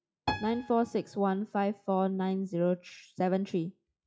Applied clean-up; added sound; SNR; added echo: classical method log-MMSE.